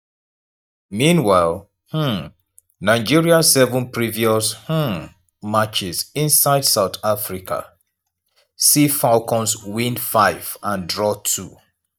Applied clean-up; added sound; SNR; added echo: neural mask model DeepFilterNet 3.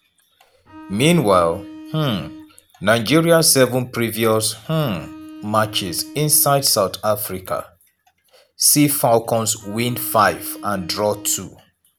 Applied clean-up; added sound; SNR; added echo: none; Bowed string instrument; 18 dB; none.